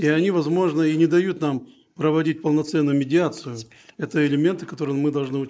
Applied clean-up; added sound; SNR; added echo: neural mask model Resemble Enhance denoiser.